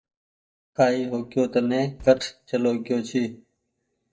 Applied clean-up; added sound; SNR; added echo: neural mask model DeepFilterNet 3.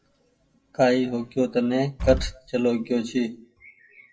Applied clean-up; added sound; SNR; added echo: classical method WPE with log-MMSE.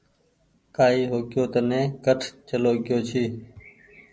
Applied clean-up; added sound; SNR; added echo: none; none; none; none.